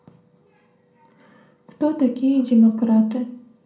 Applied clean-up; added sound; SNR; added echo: none; none; none; reverberation time 0.6 s.